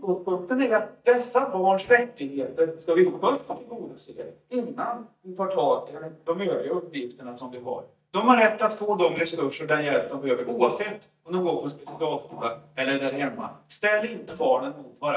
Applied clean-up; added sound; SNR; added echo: neural mask model DeepFilterNet 3.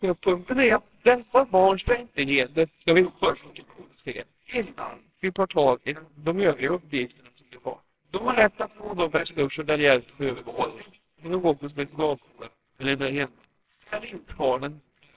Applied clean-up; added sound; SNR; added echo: neural separator model SepFormer WHAMR!.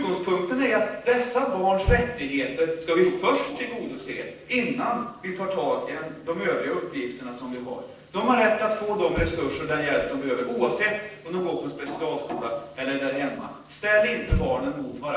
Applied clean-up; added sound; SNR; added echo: neural separator model SepFormer DNS4.